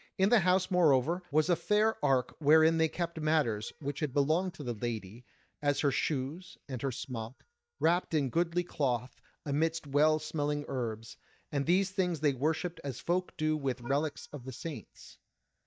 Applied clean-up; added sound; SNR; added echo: neural mask model DeepFilterNet 3.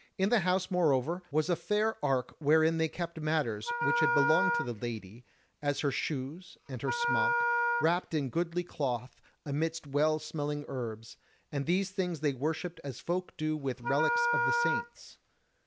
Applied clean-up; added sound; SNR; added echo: none; Wind instrument, woodwind instrument; 1 dB; none.